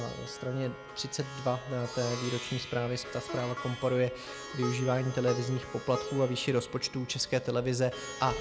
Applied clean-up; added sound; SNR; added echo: none; Plucked string instrument; 10 dB; none.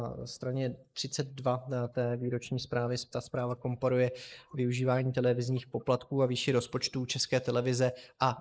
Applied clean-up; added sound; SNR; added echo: neural mask model Resemble Enhance denoiser.